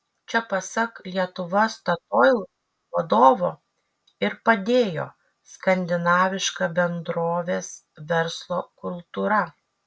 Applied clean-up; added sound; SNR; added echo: none; none; none; none.